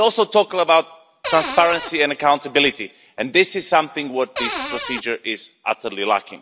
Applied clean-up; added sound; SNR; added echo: none; Cupboard open or close; 5 dB; none.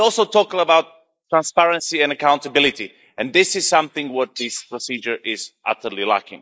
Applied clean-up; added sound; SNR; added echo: neural mask model Resemble Enhance denoiser.